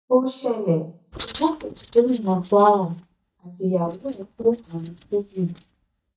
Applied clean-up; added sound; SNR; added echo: neural mask model DeepFilterNet 3.